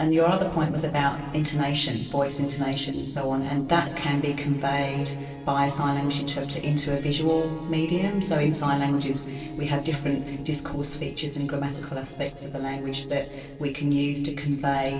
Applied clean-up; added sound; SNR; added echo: neural separator model SepFormer DNS4.